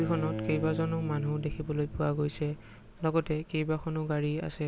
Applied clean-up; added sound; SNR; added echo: none; Bowed string instrument; 10 dB; none.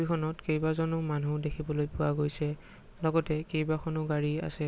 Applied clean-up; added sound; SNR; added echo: none; none; none; none.